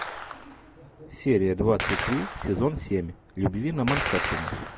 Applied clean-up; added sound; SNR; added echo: none; Gunshot, gunfire; 6 dB; none.